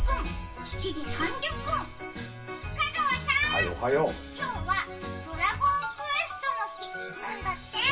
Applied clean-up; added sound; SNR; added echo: none; Bass drum; 11 dB; reverberation time 0.2 s.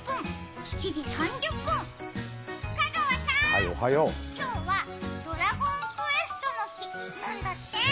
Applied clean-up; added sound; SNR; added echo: none; none; none; none.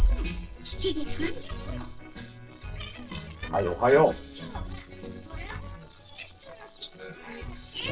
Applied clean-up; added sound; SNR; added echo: neural separator model SepFormer DNS4.